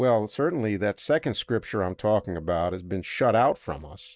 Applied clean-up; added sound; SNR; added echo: neural mask model DeepFilterNet 3.